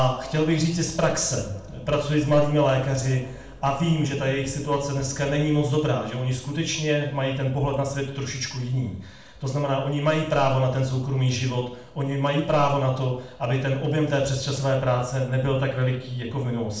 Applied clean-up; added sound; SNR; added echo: none; none; none; reverberation time 0.5 s.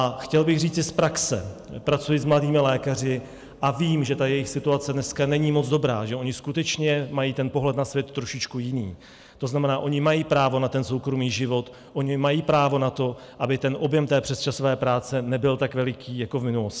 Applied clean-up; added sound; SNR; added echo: none; none; none; none.